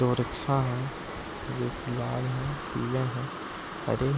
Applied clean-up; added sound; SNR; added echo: none; none; none; none.